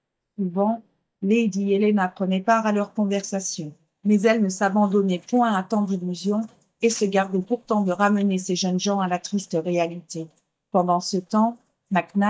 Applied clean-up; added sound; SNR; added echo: neural mask model DeepFilterNet 3.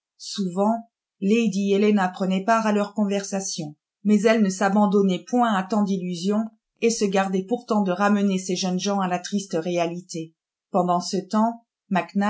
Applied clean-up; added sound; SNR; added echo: none; none; none; none.